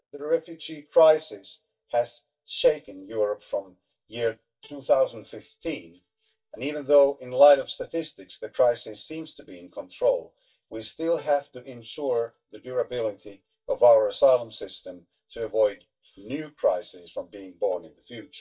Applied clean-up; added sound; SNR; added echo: neural mask model DeepFilterNet 3.